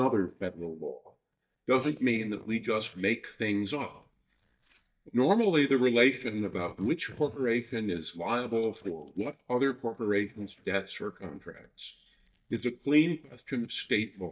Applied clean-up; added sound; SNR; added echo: neural mask model DeepFilterNet 3.